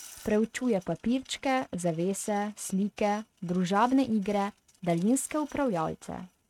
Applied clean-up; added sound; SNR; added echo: neural mask model RNNoise.